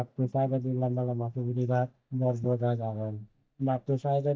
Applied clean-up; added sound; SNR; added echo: neural mask model DeepFilterNet 3.